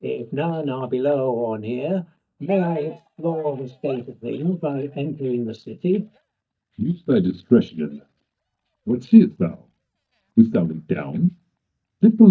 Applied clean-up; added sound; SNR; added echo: neural mask model DeepFilterNet 3.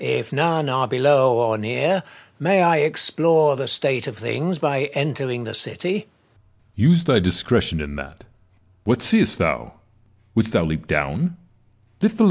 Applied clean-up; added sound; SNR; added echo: none; none; none; none.